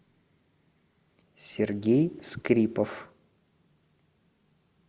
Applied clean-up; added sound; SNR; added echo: none; none; none; none.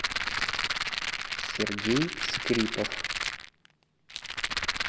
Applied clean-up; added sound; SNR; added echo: none; Rattle; -2 dB; none.